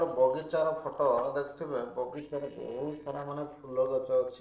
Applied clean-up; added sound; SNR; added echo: neural separator model SepFormer DNS4.